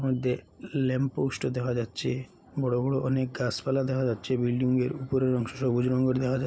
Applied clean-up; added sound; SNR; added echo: none; none; none; none.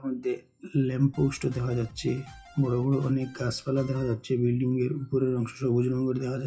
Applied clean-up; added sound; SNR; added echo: classical method WPE with log-MMSE.